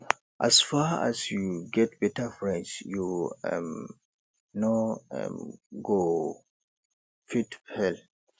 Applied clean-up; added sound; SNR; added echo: none; none; none; none.